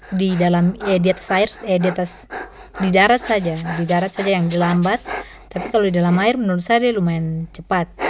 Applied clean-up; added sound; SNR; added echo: none; Dog + Rattle; 14 dB; none.